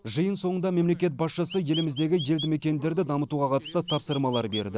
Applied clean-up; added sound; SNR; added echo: none; Chirp, tweet; 12 dB; none.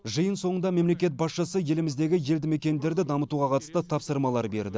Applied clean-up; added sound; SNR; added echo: none; none; none; none.